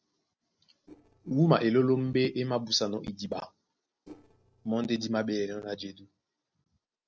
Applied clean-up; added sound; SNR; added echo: neural separator model SepFormer DNS4.